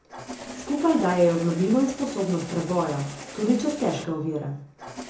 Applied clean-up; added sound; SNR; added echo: none; Engine starting; 14 dB; reverberation time 0.6 s.